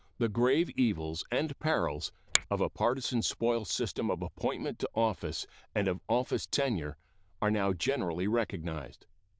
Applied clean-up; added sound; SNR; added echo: neural diffusion model UNIVERSE++.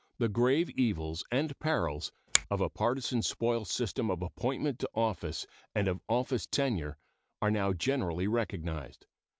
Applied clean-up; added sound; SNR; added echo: none; Finger snapping; 5 dB; none.